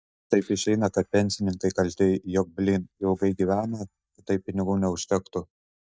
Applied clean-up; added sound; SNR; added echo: neural mask model DeepFilterNet 3.